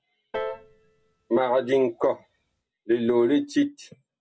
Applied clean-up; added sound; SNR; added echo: none; Piano; 14 dB; none.